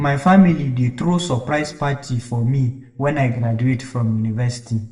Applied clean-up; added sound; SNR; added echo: none; none; none; reverberation time 0.6 s.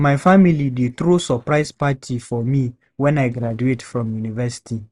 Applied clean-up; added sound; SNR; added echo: none; none; none; none.